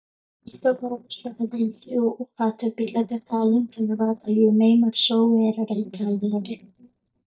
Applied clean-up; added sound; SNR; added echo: neural mask model DeepFilterNet 3.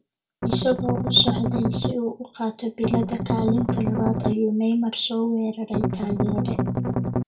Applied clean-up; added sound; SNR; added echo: none; Strum; -1 dB; reverberation time 0.2 s.